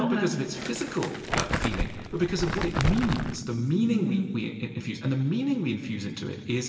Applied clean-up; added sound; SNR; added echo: none; Crumpling, crinkling; 3 dB; reverberation time 2.3 s.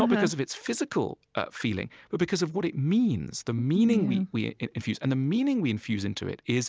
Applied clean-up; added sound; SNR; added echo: none; none; none; none.